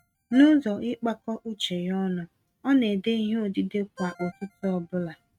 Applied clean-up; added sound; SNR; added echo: neural mask model RNNoise.